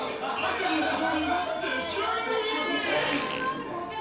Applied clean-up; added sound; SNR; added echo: none; Fart; 11 dB; reverberation time 0.3 s.